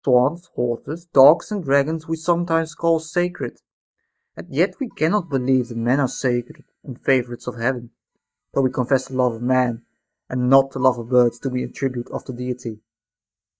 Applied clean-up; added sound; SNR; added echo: neural mask model DeepFilterNet 3.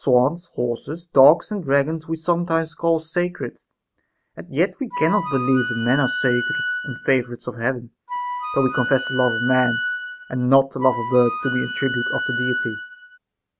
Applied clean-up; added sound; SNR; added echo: none; Wind instrument, woodwind instrument; 5 dB; none.